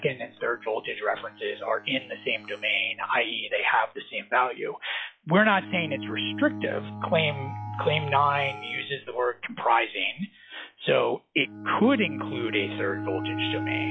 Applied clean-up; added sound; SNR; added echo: classical method log-MMSE.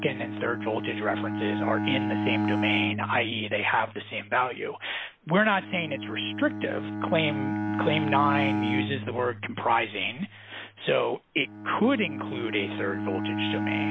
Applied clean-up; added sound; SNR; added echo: none; Bowed string instrument; 3 dB; none.